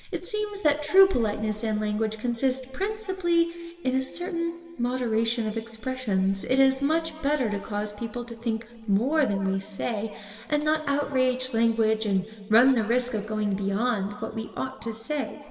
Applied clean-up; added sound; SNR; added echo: none; none; none; reverberation time 2.2 s.